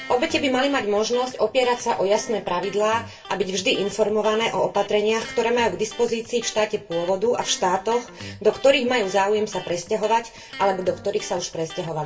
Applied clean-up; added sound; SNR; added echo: none; Electric guitar; 19 dB; reverberation time 0.2 s.